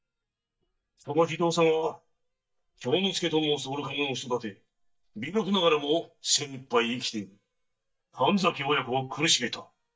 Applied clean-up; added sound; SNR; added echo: neural mask model DeepFilterNet 3.